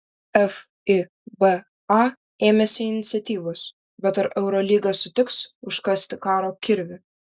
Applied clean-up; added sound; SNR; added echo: none; none; none; none.